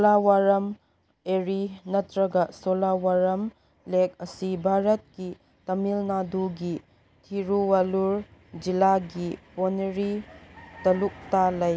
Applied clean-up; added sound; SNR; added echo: none; none; none; none.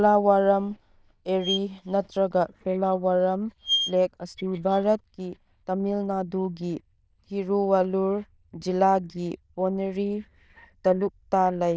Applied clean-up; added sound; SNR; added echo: neural diffusion model UNIVERSE++.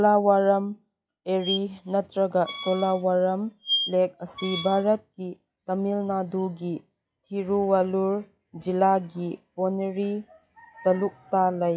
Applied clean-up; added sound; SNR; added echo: classical method log-MMSE.